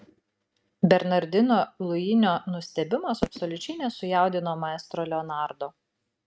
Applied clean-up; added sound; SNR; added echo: neural mask model RNNoise.